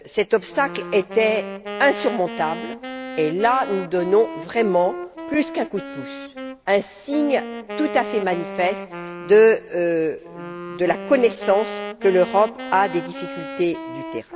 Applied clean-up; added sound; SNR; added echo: none; Wind instrument, woodwind instrument; 11 dB; none.